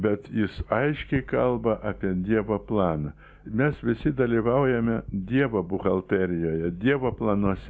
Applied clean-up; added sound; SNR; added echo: none; none; none; none.